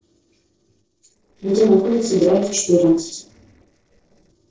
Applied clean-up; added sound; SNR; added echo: neural separator model SepFormer DNS4.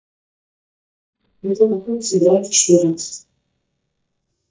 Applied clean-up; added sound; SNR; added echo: neural mask model DeepFilterNet 3.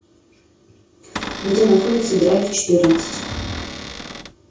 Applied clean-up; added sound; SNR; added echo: none; Cupboard open or close / Door; 10 dB; reverberation time 0.6 s.